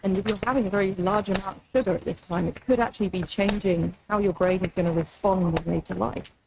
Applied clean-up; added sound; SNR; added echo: neural mask model RNNoise.